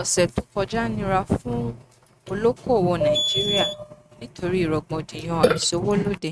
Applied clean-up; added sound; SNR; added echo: neural mask model RNNoise.